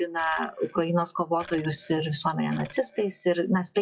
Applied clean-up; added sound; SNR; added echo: classical method WPE with log-MMSE.